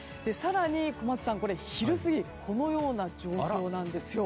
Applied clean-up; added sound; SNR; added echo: none; none; none; none.